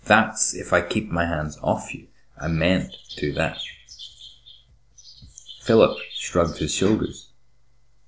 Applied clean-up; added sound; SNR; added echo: neural separator model SepFormer DNS4.